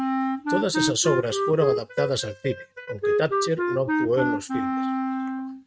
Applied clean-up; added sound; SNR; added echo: neural mask model RNNoise.